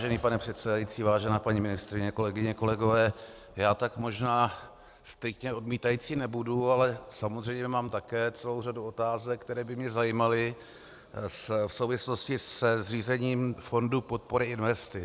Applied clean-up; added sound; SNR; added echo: none; none; none; none.